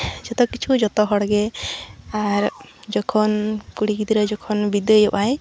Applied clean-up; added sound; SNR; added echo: none; none; none; none.